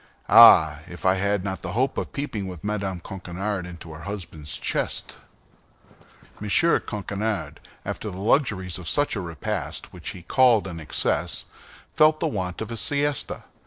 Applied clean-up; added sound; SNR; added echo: neural separator model SepFormer DNS4.